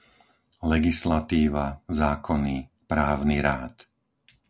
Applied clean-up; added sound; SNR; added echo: none; none; none; none.